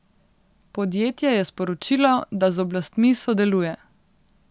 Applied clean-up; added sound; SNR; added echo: none; none; none; none.